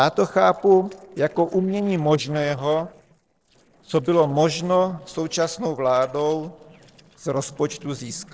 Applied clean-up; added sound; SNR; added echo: neural separator model SepFormer DNS4.